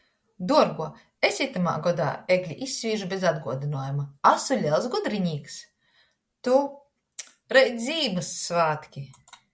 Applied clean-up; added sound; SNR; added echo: none; none; none; none.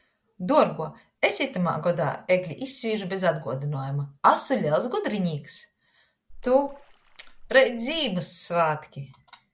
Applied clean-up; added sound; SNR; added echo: none; Splash, splatter; 19 dB; none.